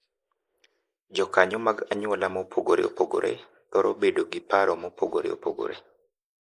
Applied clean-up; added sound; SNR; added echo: neural mask model Resemble Enhance denoiser.